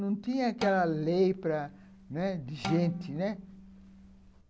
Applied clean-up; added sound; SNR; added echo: none; Bowed string instrument; 11 dB; none.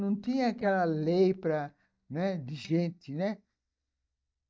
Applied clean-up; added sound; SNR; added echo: neural mask model DeepFilterNet 3.